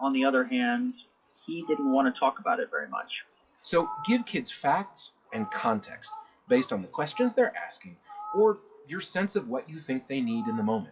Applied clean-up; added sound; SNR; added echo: classical method WPE with log-MMSE.